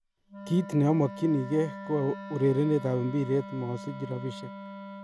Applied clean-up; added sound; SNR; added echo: none; Wind instrument, woodwind instrument; 12 dB; none.